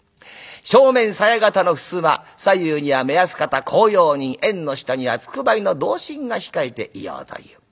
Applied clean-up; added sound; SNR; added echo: none; none; none; none.